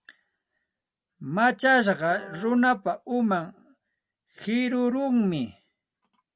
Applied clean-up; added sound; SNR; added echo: none; Wind instrument, woodwind instrument; 18 dB; none.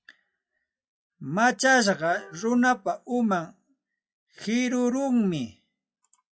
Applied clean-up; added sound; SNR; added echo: classical method log-MMSE.